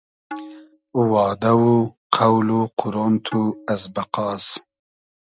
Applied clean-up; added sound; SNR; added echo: neural mask model RNNoise.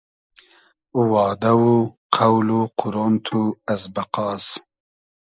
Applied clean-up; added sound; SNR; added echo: neural mask model Resemble Enhance denoiser.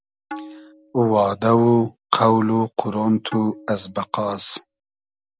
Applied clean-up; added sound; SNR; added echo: none; Tabla; 19 dB; none.